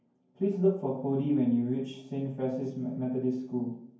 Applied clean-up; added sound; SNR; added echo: none; none; none; reverberation time 0.9 s.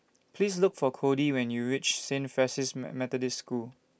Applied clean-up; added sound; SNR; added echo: none; none; none; none.